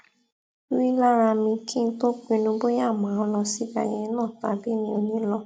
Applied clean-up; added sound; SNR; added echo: none; none; none; none.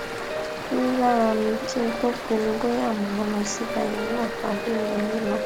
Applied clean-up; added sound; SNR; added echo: none; Stream + Guitar; 5 dB; none.